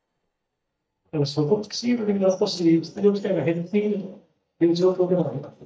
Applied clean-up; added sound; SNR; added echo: neural mask model DeepFilterNet 3.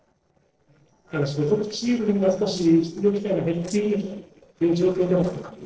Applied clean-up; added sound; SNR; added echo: neural separator model SepFormer DNS4.